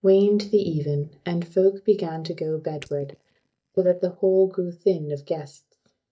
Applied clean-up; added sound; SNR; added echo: neural mask model DeepFilterNet 3.